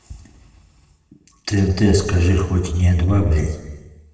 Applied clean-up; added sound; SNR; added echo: none; none; none; reverberation time 1.2 s.